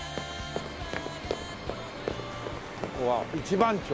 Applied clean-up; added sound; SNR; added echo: none; Run; 8 dB; none.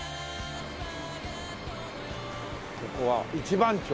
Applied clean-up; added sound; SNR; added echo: none; none; none; none.